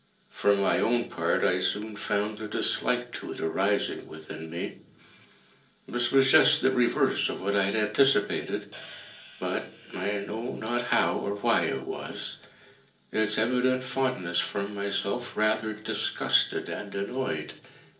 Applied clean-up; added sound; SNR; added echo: neural separator model SepFormer DNS4.